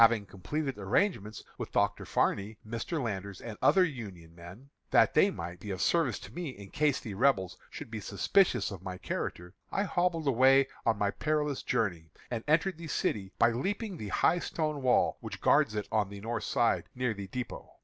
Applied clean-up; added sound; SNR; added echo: none; none; none; none.